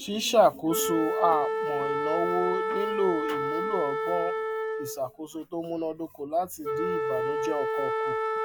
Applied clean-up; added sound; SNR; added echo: none; Wind instrument, woodwind instrument; 1 dB; none.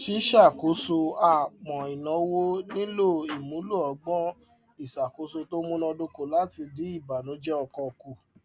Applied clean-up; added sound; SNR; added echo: none; none; none; none.